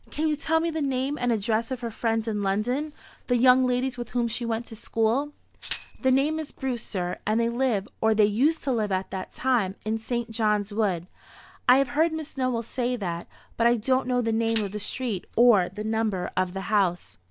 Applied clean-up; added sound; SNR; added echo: none; Tambourine; -1 dB; none.